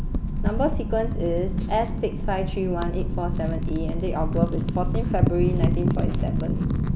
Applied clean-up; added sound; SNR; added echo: none; Wind / Fire; -4 dB; none.